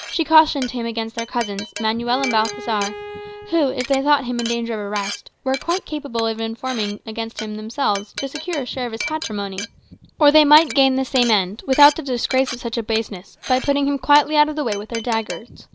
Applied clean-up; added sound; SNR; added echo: none; Glass + Bowed string instrument; 13 dB; none.